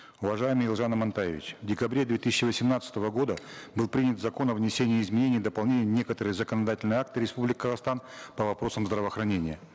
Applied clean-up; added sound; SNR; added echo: none; none; none; none.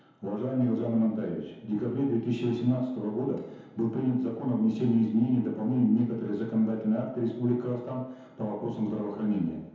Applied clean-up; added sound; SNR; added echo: none; none; none; reverberation time 1.0 s.